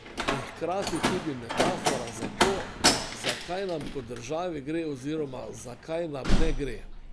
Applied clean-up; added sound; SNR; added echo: none; Slam; -4 dB; none.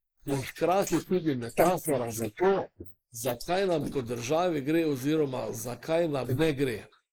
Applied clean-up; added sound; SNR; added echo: neural mask model Resemble Enhance denoiser.